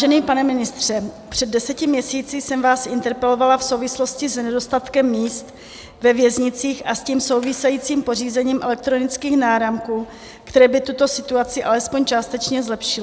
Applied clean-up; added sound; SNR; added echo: none; none; none; none.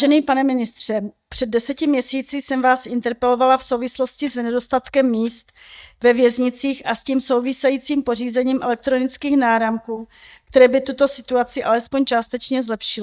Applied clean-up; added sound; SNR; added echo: neural mask model DeepFilterNet 3.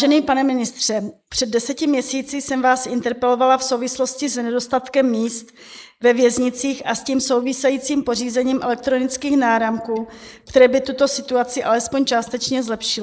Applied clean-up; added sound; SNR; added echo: neural mask model Resemble Enhance denoiser.